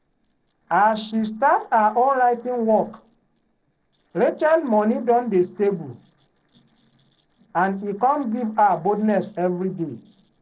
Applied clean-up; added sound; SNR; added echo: neural separator model SepFormer DNS4.